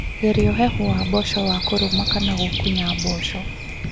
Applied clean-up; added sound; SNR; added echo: none; Thunder + Breathing; 1 dB; none.